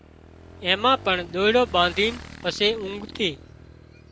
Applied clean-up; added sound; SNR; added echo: none; Motorcycle / Engine; 17 dB; none.